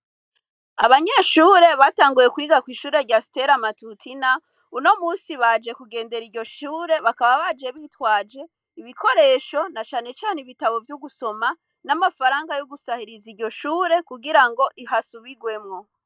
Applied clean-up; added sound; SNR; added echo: neural mask model DeepFilterNet 3.